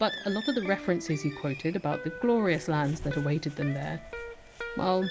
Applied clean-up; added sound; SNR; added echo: none; Bird; 16 dB; none.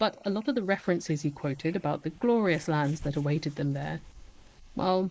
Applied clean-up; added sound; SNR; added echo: neural mask model Resemble Enhance denoiser.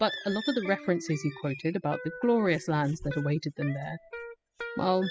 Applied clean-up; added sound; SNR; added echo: classical method spectral subtraction.